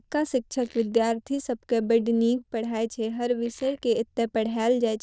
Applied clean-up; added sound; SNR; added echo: neural diffusion model UNIVERSE++.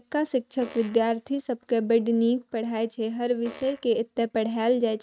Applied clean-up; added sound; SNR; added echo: neural mask model RNNoise.